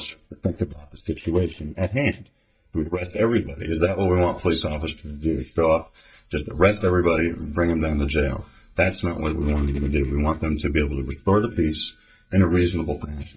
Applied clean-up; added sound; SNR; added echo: neural mask model DeepFilterNet 3.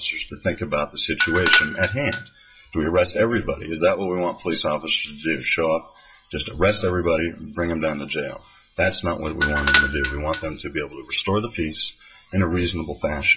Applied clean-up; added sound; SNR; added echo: classical method WPE with log-MMSE.